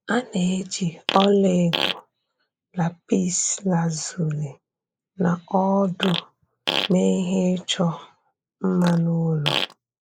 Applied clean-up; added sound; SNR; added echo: neural mask model Resemble Enhance denoiser.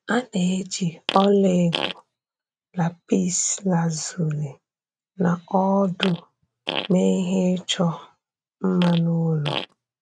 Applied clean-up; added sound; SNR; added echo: neural mask model RNNoise.